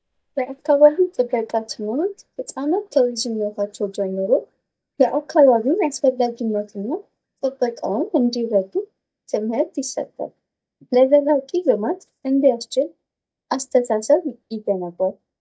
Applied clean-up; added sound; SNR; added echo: neural mask model DeepFilterNet 3.